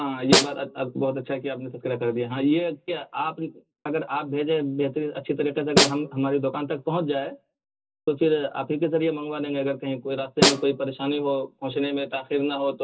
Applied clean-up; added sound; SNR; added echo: none; Snare drum; 0 dB; reverberation time 0.2 s.